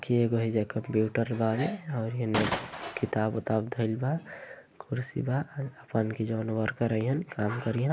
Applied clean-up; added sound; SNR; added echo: none; Gunshot, gunfire; 3 dB; none.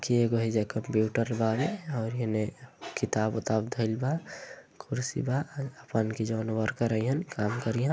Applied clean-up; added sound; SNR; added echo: none; none; none; none.